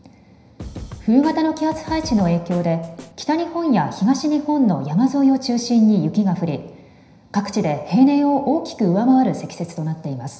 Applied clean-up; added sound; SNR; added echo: none; Snare drum / Drum kit; 17 dB; reverberation time 0.9 s.